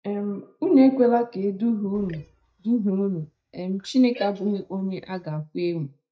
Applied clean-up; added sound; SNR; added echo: neural mask model DeepFilterNet 3.